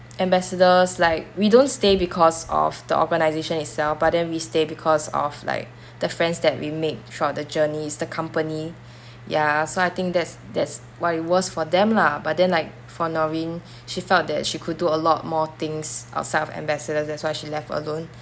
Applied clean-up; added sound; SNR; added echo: none; none; none; none.